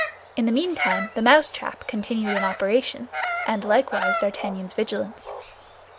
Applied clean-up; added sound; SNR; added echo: none; Bird vocalization, bird call, bird song; 6 dB; none.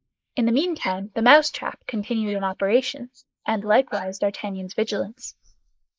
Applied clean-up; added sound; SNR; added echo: neural mask model Resemble Enhance denoiser.